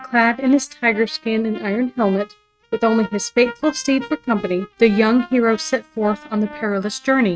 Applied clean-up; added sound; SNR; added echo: neural mask model RNNoise.